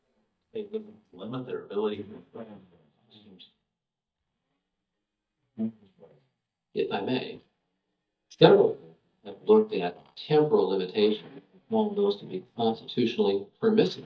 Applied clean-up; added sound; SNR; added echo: neural mask model DeepFilterNet 3.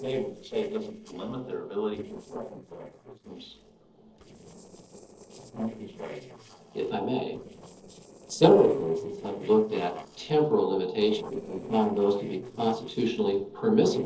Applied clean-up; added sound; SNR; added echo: neural separator model SepFormer DNS4.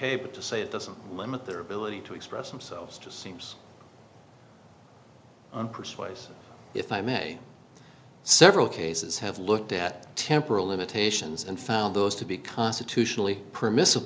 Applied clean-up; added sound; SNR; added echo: none; none; none; none.